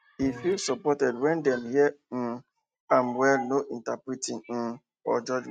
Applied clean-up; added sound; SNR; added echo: neural mask model RNNoise.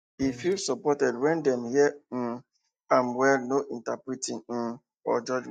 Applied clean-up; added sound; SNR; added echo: neural mask model DeepFilterNet 3.